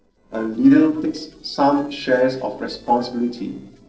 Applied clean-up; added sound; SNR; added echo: neural separator model SepFormer DNS4.